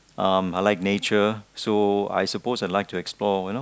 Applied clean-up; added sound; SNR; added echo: none; none; none; none.